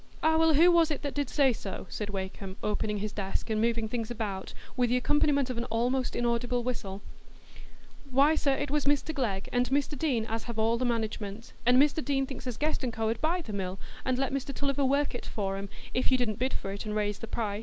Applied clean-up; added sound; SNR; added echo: none; none; none; none.